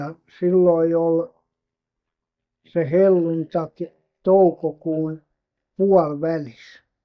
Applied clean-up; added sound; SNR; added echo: neural mask model DeepFilterNet 3.